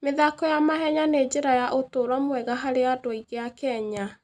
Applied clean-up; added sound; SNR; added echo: none; none; none; none.